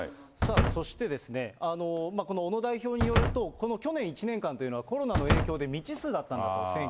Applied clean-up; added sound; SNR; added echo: none; Slam; 1 dB; none.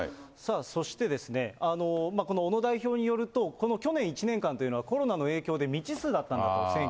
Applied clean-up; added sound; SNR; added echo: none; none; none; none.